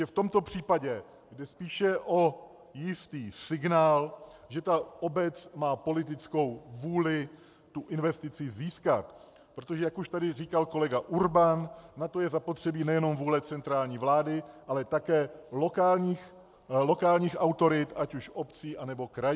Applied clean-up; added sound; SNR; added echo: none; none; none; none.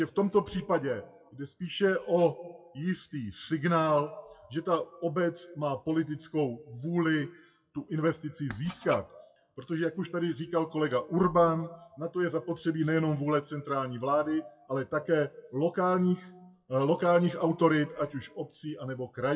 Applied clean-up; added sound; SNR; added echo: classical method WPE with log-MMSE.